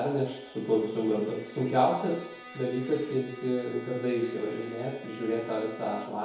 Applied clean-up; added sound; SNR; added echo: none; Bowed string instrument; 17 dB; reverberation time 1.9 s.